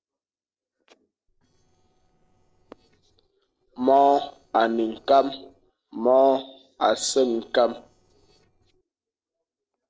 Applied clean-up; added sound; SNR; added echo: neural separator model SepFormer DNS4.